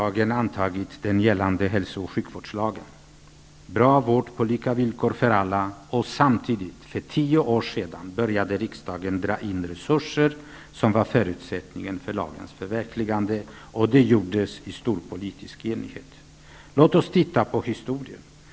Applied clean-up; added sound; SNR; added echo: none; none; none; none.